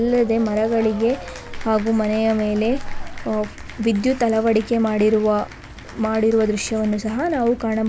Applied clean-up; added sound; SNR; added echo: none; Applause / Cheering; 19 dB; none.